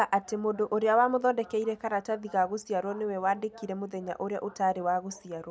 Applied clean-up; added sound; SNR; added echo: none; none; none; none.